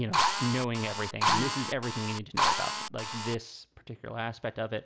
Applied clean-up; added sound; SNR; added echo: none; Drill; -4 dB; none.